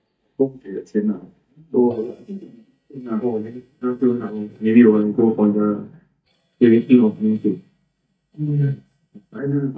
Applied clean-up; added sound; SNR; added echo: neural mask model DeepFilterNet 3.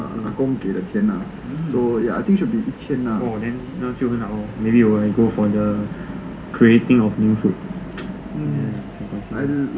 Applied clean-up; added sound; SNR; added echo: none; none; none; none.